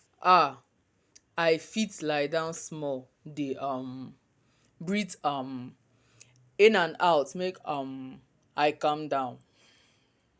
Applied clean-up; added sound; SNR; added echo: none; none; none; none.